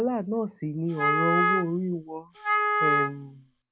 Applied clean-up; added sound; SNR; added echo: none; Wind instrument, woodwind instrument; -3 dB; none.